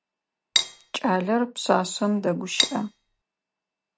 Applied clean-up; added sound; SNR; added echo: none; Cutlery, silverware; 0 dB; none.